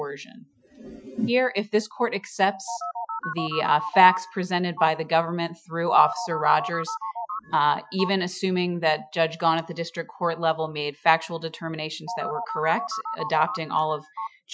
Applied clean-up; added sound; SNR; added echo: classical method Wiener filter.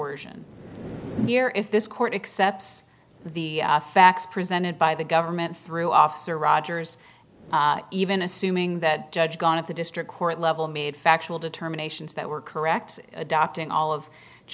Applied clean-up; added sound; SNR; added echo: none; none; none; none.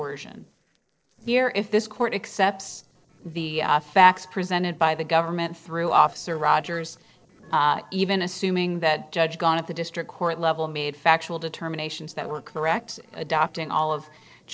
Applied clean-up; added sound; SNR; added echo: neural separator model SepFormer DNS4.